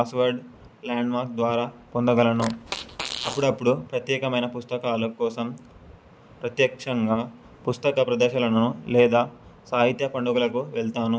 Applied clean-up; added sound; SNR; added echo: none; Fart; 10 dB; none.